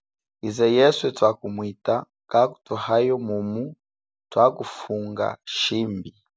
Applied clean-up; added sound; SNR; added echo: none; none; none; none.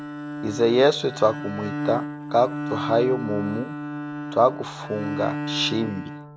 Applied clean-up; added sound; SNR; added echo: none; Bowed string instrument; 7 dB; none.